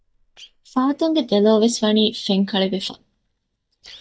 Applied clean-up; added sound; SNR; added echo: neural mask model DeepFilterNet 3.